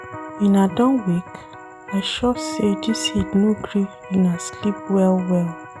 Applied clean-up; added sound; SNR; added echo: none; Electric guitar; 13 dB; none.